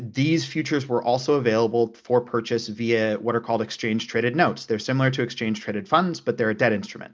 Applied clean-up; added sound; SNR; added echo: none; none; none; none.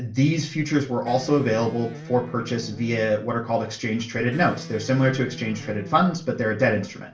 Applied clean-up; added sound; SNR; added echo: none; Electric guitar; 16 dB; reverberation time 0.3 s.